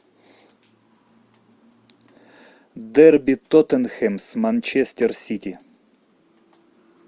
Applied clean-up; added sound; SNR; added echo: none; none; none; none.